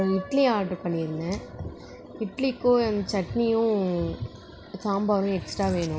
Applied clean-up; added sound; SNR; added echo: none; Piano; 19 dB; none.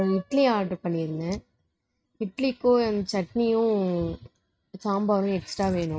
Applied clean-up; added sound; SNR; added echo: neural mask model RNNoise.